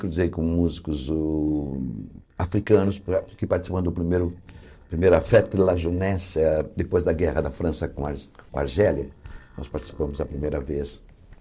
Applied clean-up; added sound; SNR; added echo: neural separator model SepFormer DNS4.